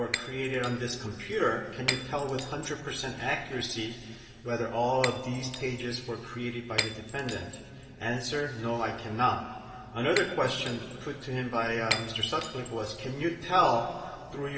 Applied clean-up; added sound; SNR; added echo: none; Shatter; 8 dB; reverberation time 2.4 s.